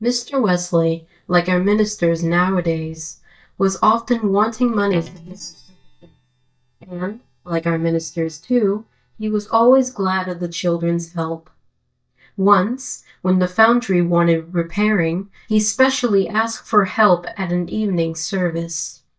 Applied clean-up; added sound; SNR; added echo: neural mask model DeepFilterNet 3.